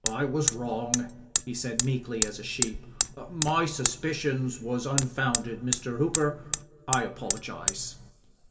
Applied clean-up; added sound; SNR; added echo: none; Hammer; 2 dB; reverberation time 0.3 s.